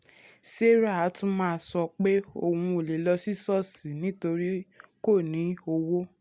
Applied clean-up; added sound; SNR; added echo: none; none; none; none.